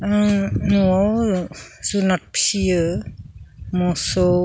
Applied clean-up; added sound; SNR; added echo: none; none; none; none.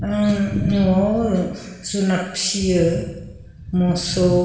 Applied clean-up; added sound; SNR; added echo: none; none; none; reverberation time 1.1 s.